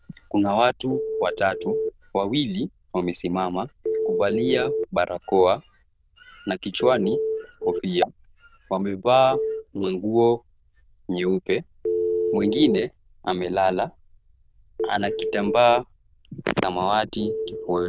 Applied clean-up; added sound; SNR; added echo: neural diffusion model UNIVERSE++.